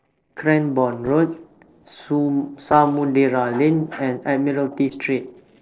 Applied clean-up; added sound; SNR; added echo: neural separator model SepFormer DNS4.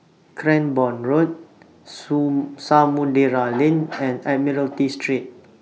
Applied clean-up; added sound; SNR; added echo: none; none; none; none.